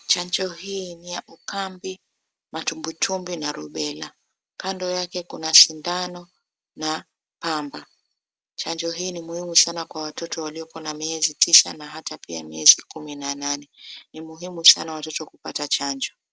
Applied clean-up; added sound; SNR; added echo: none; none; none; none.